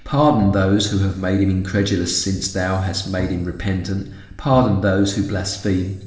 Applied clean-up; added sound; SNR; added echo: none; Bowed string instrument; 17 dB; reverberation time 1.7 s.